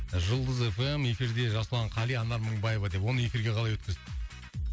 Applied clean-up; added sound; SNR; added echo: none; none; none; none.